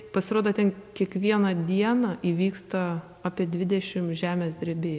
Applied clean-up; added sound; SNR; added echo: none; none; none; none.